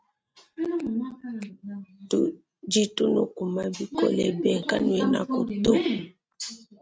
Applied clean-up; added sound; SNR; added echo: neural mask model RNNoise.